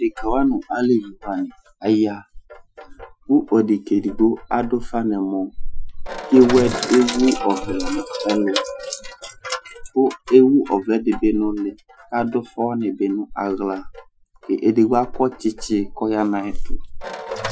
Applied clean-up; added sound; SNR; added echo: classical method Wiener filter.